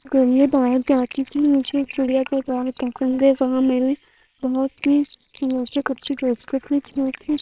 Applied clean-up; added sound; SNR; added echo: neural separator model SepFormer WHAMR!.